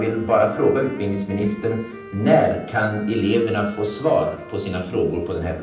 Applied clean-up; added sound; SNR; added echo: none; Wind instrument, woodwind instrument; 18 dB; reverberation time 0.6 s.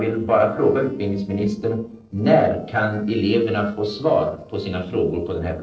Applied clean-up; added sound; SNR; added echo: neural separator model SepFormer DNS4.